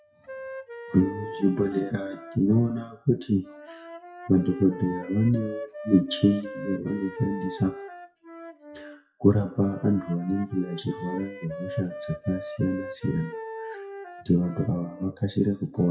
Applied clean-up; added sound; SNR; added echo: classical method WPE with log-MMSE.